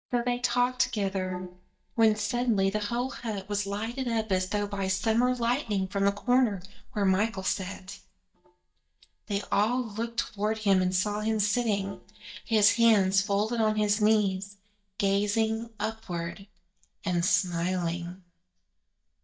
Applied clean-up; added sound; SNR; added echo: neural mask model DeepFilterNet 3.